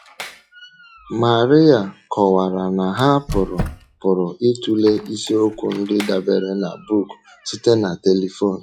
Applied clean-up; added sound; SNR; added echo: classical method log-MMSE.